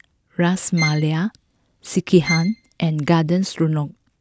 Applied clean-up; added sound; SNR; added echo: none; Bowed string instrument; 11 dB; none.